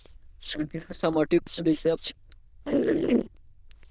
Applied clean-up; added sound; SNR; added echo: neural diffusion model UNIVERSE++.